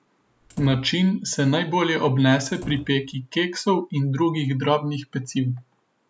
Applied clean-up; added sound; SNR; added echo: none; Slam; 19 dB; none.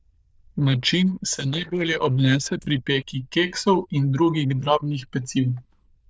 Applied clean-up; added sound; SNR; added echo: neural diffusion model UNIVERSE++.